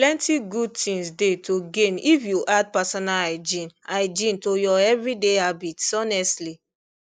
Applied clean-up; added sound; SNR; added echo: none; none; none; none.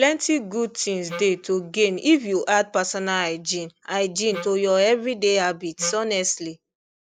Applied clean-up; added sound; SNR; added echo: none; Wind instrument, woodwind instrument; 13 dB; none.